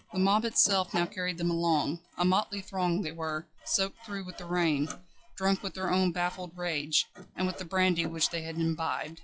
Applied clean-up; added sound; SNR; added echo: classical method log-MMSE.